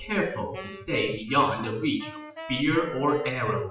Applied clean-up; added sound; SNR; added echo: classical method WPE with log-MMSE.